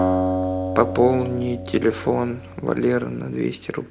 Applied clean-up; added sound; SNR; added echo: none; Acoustic guitar; 4 dB; none.